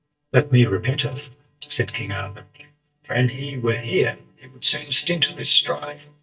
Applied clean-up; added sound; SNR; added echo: neural mask model DeepFilterNet 3.